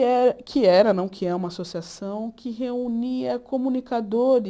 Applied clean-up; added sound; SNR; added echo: none; none; none; none.